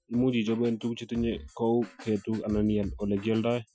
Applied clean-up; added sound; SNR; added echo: classical method Wiener filter.